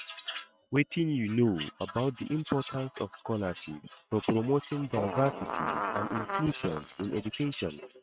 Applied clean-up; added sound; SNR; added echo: neural mask model RNNoise.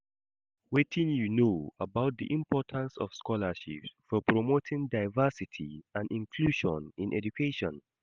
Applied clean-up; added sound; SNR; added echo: none; none; none; none.